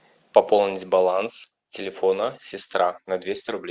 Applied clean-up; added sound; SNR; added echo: none; none; none; none.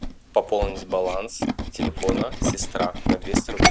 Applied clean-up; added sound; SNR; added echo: none; Tools; -3 dB; none.